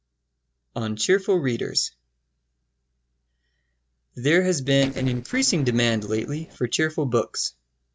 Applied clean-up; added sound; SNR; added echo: neural separator model SepFormer DNS4.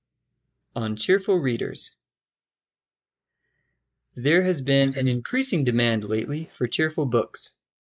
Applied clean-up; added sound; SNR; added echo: neural mask model Resemble Enhance denoiser.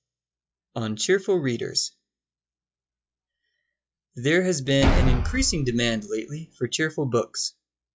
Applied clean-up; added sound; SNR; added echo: classical method log-MMSE.